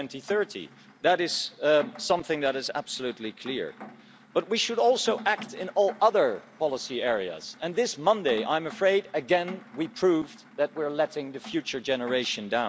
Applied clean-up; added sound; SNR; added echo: none; Rain; 20 dB; none.